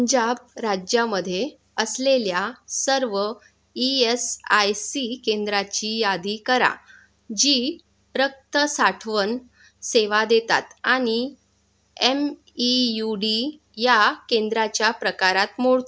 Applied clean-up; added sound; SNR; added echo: none; none; none; none.